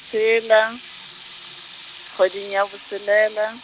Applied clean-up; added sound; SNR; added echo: none; Sink (filling or washing) / Water tap, faucet; 18 dB; none.